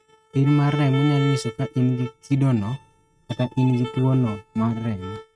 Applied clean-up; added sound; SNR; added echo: neural mask model RNNoise.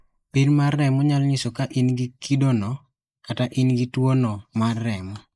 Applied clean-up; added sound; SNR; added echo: neural mask model Resemble Enhance denoiser.